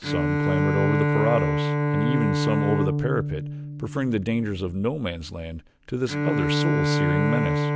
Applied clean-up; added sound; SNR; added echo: none; Bowed string instrument; -3 dB; none.